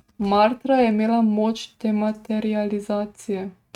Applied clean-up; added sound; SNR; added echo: neural mask model RNNoise.